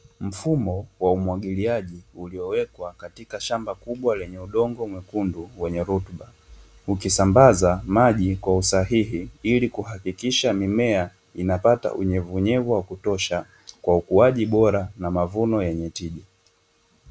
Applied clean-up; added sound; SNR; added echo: none; none; none; none.